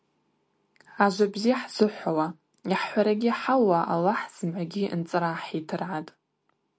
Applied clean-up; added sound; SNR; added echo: none; none; none; none.